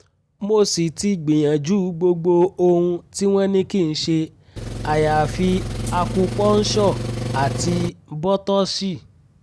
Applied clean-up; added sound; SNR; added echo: none; Engine; 5 dB; none.